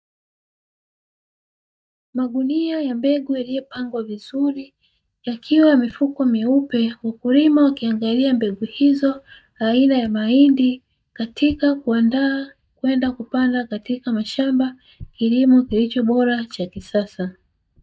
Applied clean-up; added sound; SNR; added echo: neural mask model DeepFilterNet 3.